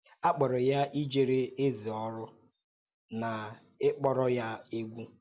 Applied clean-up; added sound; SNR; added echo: none; none; none; none.